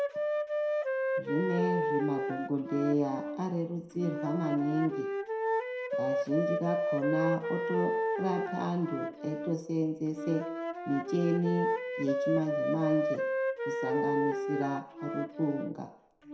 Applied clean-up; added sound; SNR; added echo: none; Wind instrument, woodwind instrument; 0 dB; reverberation time 0.6 s.